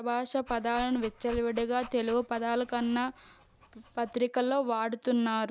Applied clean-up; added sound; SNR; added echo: none; Dog; 19 dB; none.